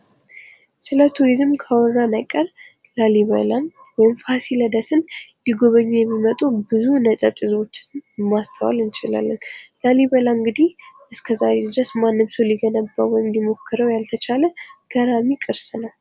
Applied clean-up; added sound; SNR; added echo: none; none; none; none.